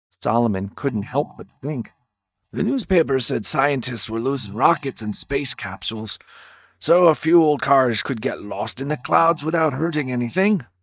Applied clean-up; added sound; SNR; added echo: neural mask model DeepFilterNet 3.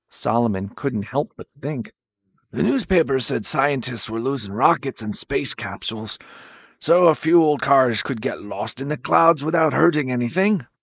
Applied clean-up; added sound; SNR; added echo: neural mask model Resemble Enhance denoiser.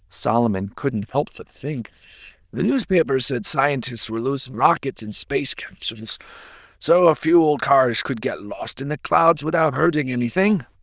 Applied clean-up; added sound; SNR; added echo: neural diffusion model UNIVERSE++.